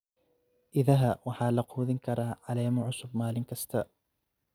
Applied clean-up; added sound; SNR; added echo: none; none; none; none.